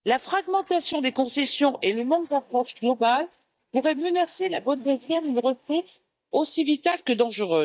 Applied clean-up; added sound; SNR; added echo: neural mask model DeepFilterNet 3.